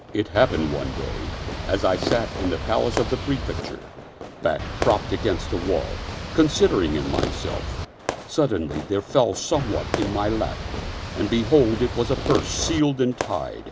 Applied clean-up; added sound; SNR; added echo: none; Boat, Water vehicle + Fireworks; 6 dB; none.